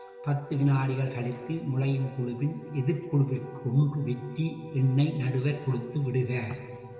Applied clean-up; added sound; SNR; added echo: none; Wind instrument, woodwind instrument; 18 dB; reverberation time 2.2 s.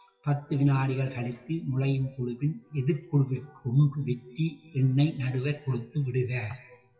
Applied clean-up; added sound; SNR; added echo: classical method WPE with log-MMSE.